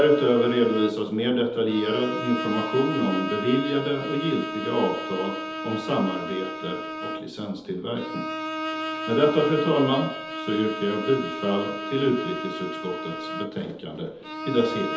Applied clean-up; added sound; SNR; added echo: none; Bowed string instrument; 7 dB; reverberation time 0.8 s.